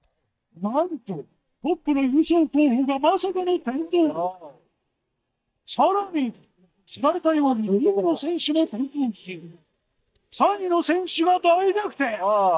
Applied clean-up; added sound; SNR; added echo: neural mask model DeepFilterNet 3.